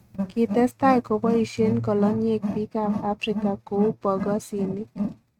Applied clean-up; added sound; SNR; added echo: neural mask model RNNoise.